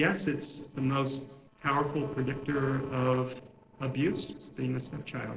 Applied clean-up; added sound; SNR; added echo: neural separator model SepFormer DNS4.